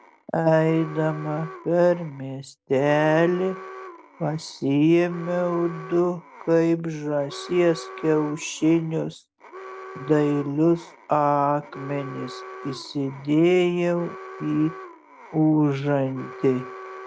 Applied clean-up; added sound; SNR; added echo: none; Alarm; 17 dB; none.